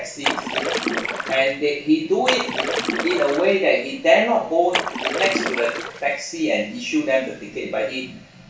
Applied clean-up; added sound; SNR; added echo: none; Splash, splatter; 4 dB; reverberation time 0.3 s.